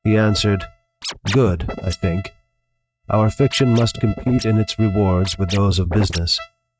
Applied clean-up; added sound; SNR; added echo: neural mask model RNNoise.